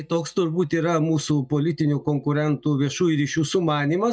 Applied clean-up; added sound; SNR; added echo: neural mask model DeepFilterNet 3.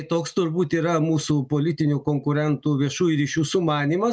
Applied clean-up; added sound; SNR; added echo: none; none; none; none.